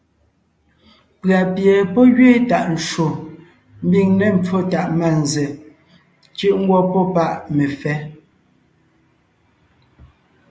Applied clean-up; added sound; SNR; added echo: none; none; none; none.